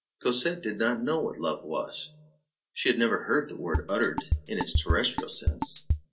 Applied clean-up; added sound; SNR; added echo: none; Drum kit; 0 dB; reverberation time 0.2 s.